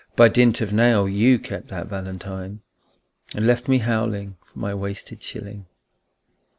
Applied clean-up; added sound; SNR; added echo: none; none; none; none.